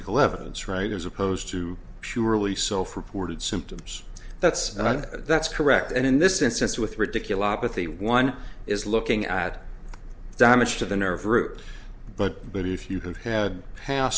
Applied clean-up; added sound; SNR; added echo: none; none; none; none.